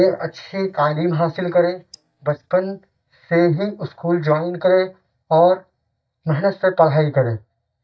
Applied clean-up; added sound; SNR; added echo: neural mask model DeepFilterNet 3.